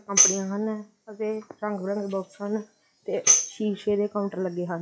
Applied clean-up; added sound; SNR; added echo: classical method log-MMSE.